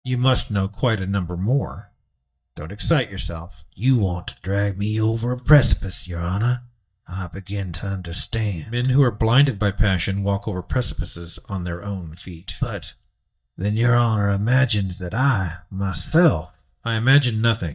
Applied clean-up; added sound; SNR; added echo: neural mask model DeepFilterNet 3.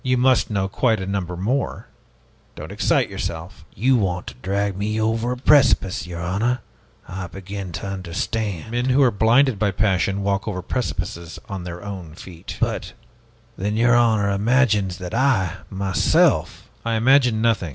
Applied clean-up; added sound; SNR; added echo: none; none; none; none.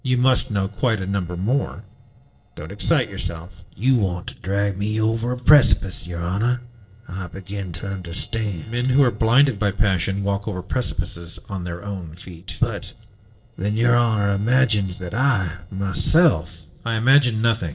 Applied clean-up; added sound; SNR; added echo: neural separator model SepFormer DNS4.